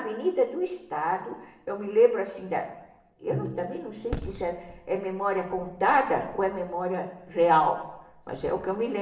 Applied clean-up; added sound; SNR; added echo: none; Bowed string instrument; 15 dB; reverberation time 0.9 s.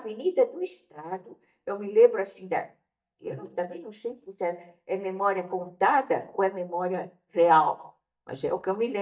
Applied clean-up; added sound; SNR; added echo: neural mask model DeepFilterNet 3.